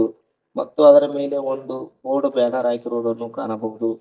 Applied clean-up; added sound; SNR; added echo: neural mask model DeepFilterNet 3.